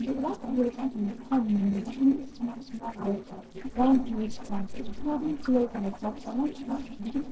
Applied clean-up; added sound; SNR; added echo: neural separator model SepFormer DNS4.